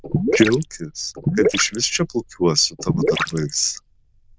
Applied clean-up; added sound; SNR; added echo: neural diffusion model UNIVERSE++.